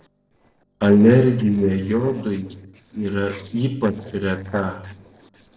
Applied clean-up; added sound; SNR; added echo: neural separator model SepFormer DNS4.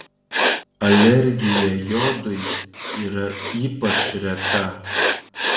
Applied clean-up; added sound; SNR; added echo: none; Writing; 3 dB; reverberation time 0.8 s.